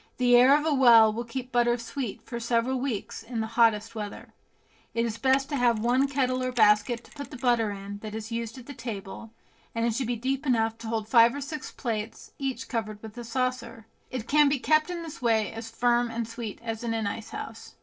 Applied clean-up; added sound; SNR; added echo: neural separator model SepFormer DNS4.